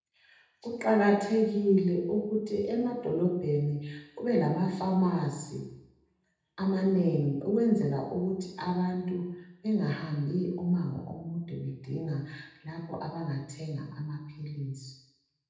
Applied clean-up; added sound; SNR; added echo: none; none; none; reverberation time 0.9 s.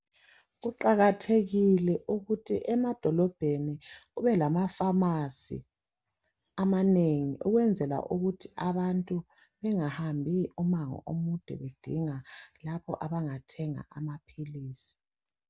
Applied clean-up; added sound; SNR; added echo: none; none; none; none.